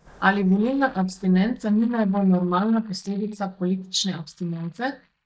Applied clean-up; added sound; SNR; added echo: neural mask model DeepFilterNet 3.